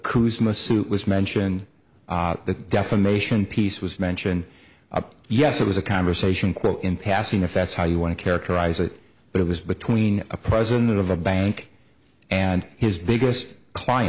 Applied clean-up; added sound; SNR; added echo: none; none; none; none.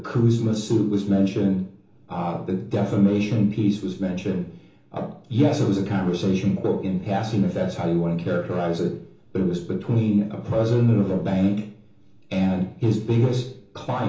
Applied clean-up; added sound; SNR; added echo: none; none; none; reverberation time 1.2 s.